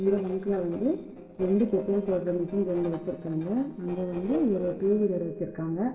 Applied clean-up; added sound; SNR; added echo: neural separator model SepFormer DNS4.